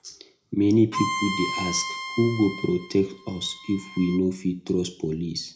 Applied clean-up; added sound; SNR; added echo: none; Bowed string instrument; 8 dB; reverberation time 0.4 s.